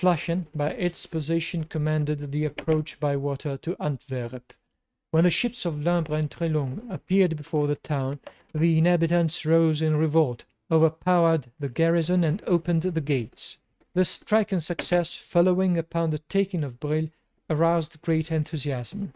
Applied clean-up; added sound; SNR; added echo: neural mask model RNNoise.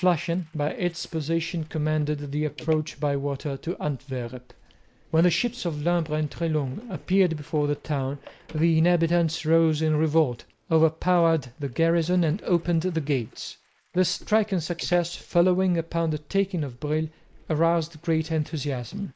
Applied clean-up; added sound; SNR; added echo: neural mask model Resemble Enhance denoiser.